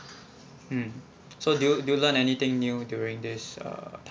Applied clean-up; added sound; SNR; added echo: none; none; none; none.